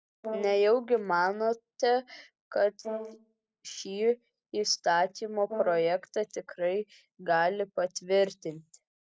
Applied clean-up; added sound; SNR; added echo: neural separator model SepFormer DNS4.